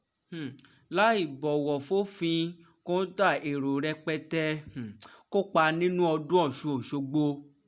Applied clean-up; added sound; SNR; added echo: none; none; none; none.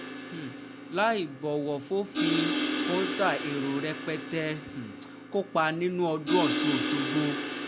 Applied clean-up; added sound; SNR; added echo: none; Crash cymbal; 2 dB; none.